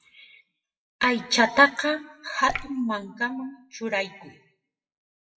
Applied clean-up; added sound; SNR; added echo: classical method WPE with log-MMSE.